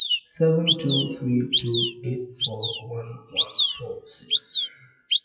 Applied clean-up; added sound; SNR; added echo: classical method WPE with log-MMSE.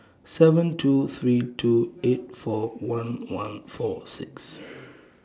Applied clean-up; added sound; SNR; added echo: none; none; none; none.